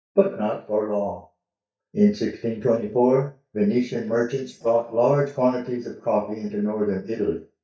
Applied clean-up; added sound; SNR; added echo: neural mask model DeepFilterNet 3.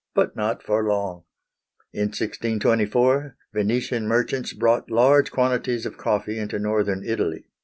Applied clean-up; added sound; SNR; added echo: none; none; none; none.